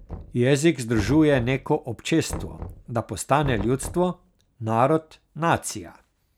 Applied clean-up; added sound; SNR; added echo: none; Knock; 15 dB; none.